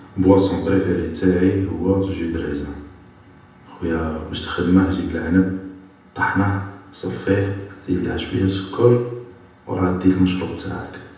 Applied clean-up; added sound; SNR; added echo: none; none; none; reverberation time 0.9 s.